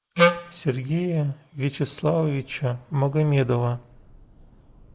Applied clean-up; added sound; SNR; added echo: neural mask model Resemble Enhance denoiser.